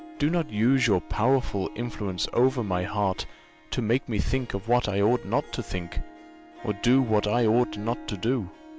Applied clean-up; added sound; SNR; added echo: none; Harp; 17 dB; none.